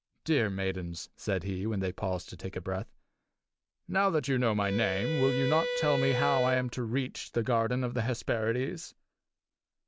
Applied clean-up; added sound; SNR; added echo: none; Bowed string instrument; 3 dB; none.